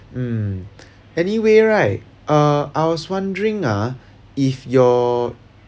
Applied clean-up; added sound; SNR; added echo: none; none; none; none.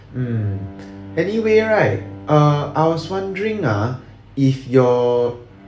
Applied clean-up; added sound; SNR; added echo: none; Bowed string instrument; 20 dB; reverberation time 0.5 s.